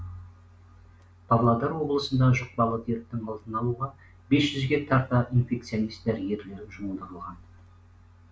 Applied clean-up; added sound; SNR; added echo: none; none; none; none.